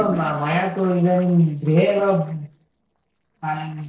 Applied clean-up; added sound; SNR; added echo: neural separator model SepFormer DNS4.